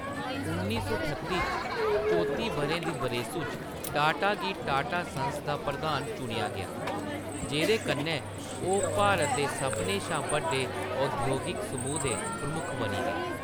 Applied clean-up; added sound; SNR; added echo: none; Crowd; 0 dB; none.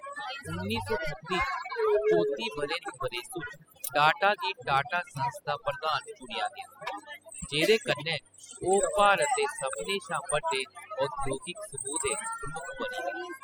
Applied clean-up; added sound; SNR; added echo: classical method spectral subtraction.